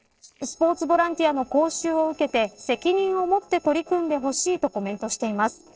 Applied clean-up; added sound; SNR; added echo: neural separator model SepFormer DNS4.